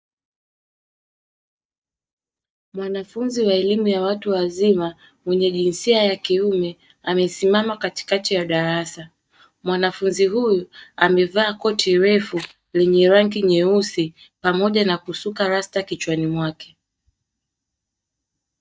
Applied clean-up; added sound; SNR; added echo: neural mask model DeepFilterNet 3.